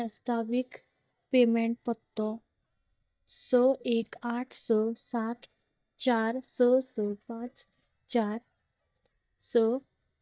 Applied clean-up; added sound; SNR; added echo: neural mask model DeepFilterNet 3.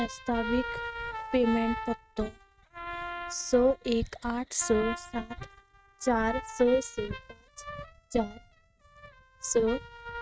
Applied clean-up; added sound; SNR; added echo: neural mask model RNNoise.